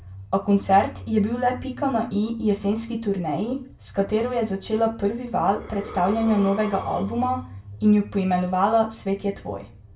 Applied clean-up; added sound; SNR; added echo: none; Breathing; 15 dB; reverberation time 0.3 s.